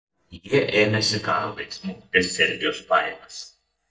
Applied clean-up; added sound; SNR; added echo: neural mask model DeepFilterNet 3.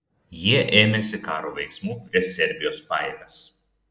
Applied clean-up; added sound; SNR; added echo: none; none; none; none.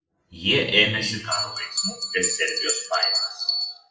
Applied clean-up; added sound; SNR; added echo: classical method WPE with log-MMSE.